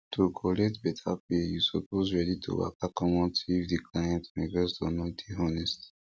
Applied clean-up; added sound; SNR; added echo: none; none; none; none.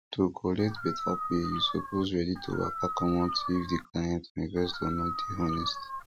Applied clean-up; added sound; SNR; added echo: none; Dog; 5 dB; none.